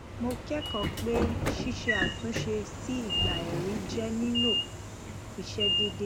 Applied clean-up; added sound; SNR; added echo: none; Sliding door / Train; -2 dB; none.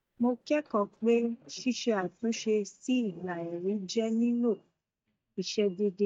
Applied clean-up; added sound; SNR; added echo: neural mask model DeepFilterNet 3.